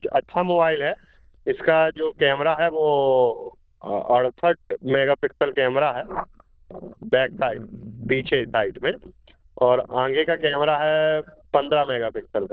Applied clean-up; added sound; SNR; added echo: neural diffusion model UNIVERSE++.